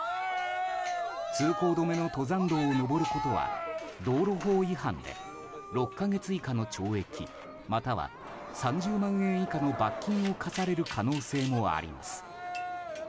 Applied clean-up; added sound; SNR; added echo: none; Cheering; 7 dB; none.